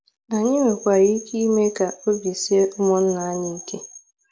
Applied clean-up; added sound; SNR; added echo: none; none; none; none.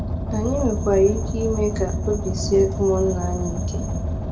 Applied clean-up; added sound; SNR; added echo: none; Car; 2 dB; reverberation time 0.5 s.